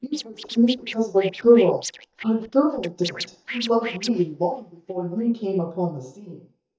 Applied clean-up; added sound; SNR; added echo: neural mask model DeepFilterNet 3.